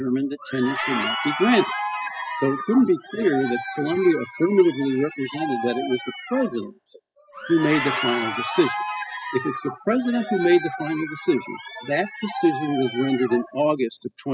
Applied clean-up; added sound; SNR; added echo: classical method spectral subtraction.